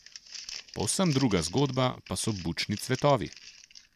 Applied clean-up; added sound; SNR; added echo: none; Crumpling, crinkling; 16 dB; none.